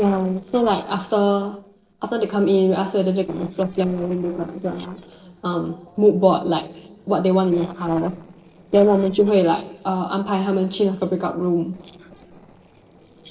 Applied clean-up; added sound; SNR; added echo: neural separator model SepFormer DNS4.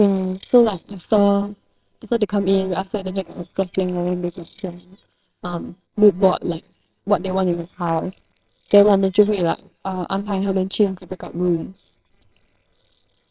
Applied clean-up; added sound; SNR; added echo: neural separator model SepFormer WHAMR!.